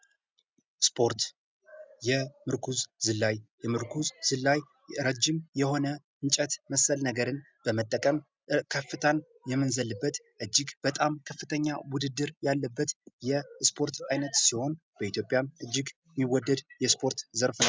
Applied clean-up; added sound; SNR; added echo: none; none; none; none.